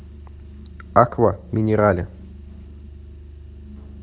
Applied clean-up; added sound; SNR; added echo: none; none; none; none.